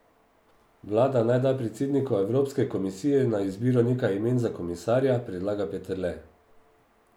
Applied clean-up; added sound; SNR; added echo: none; none; none; none.